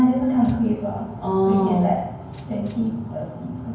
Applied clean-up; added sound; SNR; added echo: none; Rattle (instrument); 19 dB; reverberation time 0.9 s.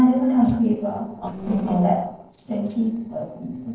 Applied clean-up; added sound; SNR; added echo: neural separator model SepFormer DNS4.